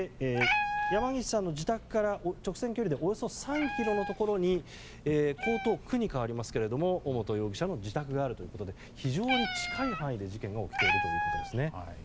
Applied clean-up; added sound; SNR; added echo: none; Meow; 5 dB; none.